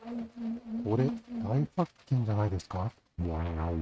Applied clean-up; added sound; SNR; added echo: neural mask model RNNoise.